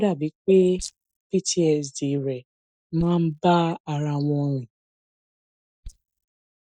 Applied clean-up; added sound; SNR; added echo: neural mask model DeepFilterNet 3.